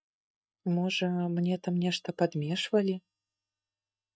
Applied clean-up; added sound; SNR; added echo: neural mask model DeepFilterNet 3.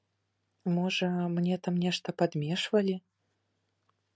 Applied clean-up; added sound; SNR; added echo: none; none; none; none.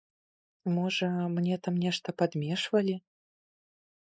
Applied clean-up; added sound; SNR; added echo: neural mask model Resemble Enhance denoiser.